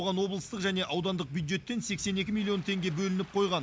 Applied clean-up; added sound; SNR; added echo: none; none; none; none.